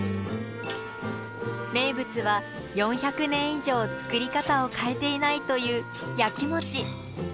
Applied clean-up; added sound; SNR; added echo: none; Wind instrument, woodwind instrument; 14 dB; none.